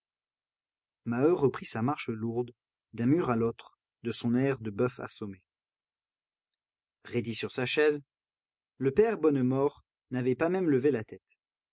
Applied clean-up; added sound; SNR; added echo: none; none; none; none.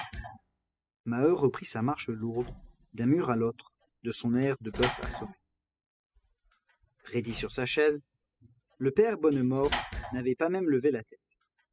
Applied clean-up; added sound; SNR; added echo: classical method spectral subtraction.